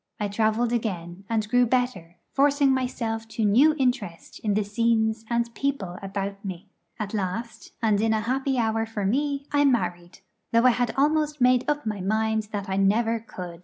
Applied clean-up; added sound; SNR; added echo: none; none; none; none.